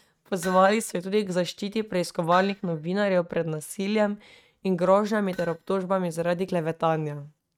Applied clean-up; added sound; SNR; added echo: neural mask model RNNoise.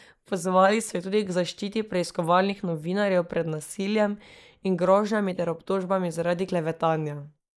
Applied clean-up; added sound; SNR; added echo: neural mask model Resemble Enhance denoiser.